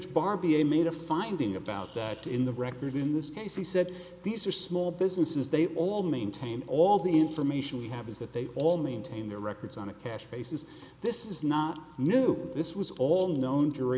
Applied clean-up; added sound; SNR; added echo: none; none; none; none.